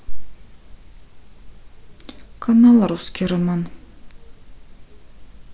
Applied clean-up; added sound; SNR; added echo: none; none; none; none.